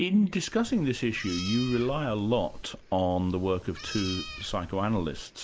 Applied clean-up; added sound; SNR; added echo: none; Meow; 13 dB; none.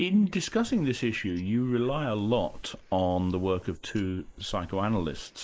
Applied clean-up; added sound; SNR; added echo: neural mask model Resemble Enhance denoiser.